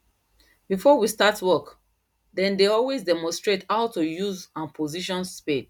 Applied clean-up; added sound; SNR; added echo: none; none; none; none.